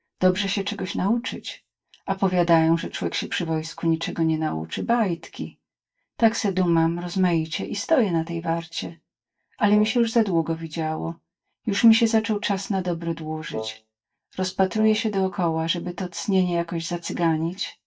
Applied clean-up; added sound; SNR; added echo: neural mask model DeepFilterNet 3.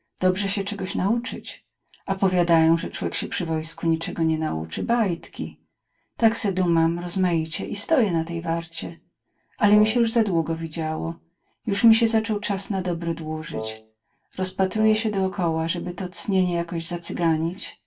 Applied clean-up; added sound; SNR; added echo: none; Wind instrument, woodwind instrument; 11 dB; reverberation time 0.2 s.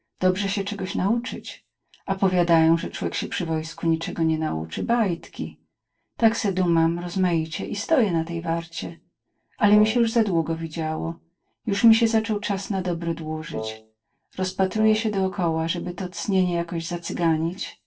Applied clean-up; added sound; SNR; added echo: neural separator model SepFormer DNS4.